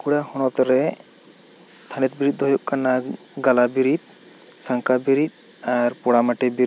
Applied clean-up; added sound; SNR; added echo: none; none; none; none.